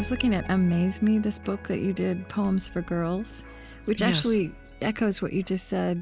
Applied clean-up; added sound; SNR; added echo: none; none; none; none.